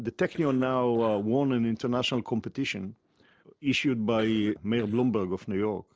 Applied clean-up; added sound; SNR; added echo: neural separator model SepFormer DNS4.